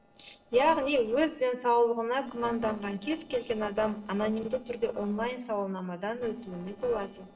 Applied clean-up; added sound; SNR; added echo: neural separator model SepFormer DNS4.